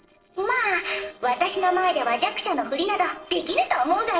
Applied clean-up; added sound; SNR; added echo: neural separator model SepFormer DNS4.